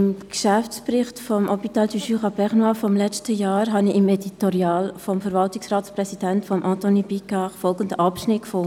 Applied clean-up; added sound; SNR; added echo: none; none; none; none.